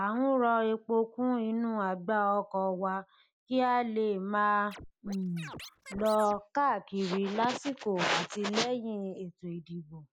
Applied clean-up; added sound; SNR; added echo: none; Scratching (performance technique); 16 dB; none.